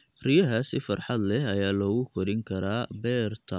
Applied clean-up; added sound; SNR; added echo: none; none; none; none.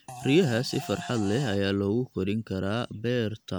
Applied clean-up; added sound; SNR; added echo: none; Fart; 15 dB; none.